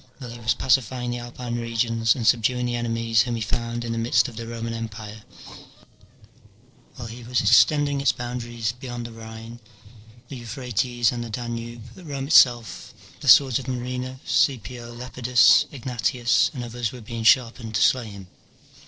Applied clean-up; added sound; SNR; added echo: neural separator model SepFormer DNS4.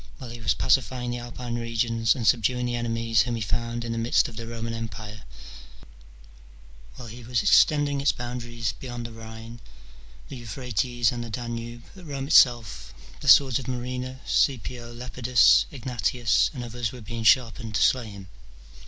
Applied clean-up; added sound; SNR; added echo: none; none; none; none.